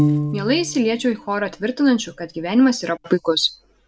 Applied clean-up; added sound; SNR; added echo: none; Piano; 7 dB; none.